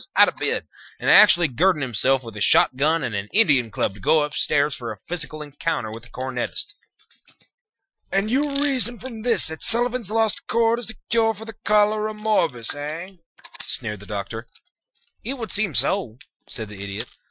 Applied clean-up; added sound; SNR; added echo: classical method Wiener filter.